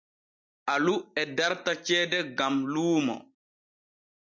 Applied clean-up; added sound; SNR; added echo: none; none; none; none.